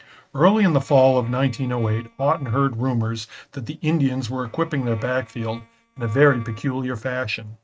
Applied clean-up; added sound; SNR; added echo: neural mask model RNNoise.